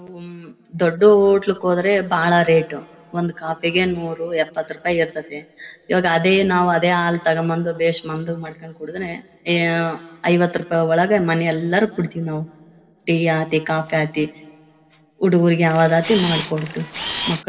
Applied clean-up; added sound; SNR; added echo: none; Camera; 9 dB; reverberation time 1.9 s.